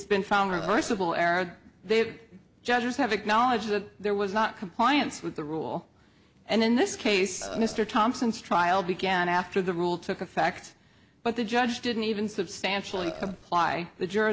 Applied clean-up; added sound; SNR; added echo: none; Burping, eructation; 11 dB; none.